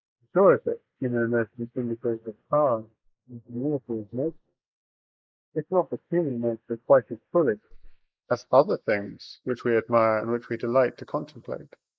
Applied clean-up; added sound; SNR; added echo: neural mask model Resemble Enhance denoiser.